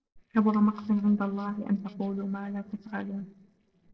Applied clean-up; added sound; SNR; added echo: neural separator model SepFormer DNS4.